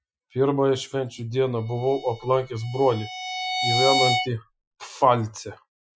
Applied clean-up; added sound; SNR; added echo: classical method Wiener filter.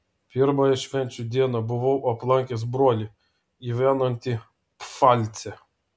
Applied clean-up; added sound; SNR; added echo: none; none; none; none.